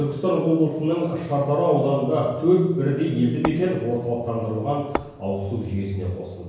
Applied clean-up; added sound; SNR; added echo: none; Tap / Hammer; 8 dB; reverberation time 1.0 s.